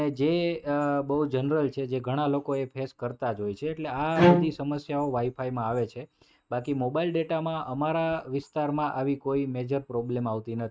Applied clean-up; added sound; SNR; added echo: neural mask model RNNoise.